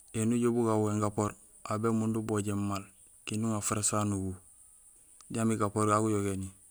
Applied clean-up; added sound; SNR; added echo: none; none; none; none.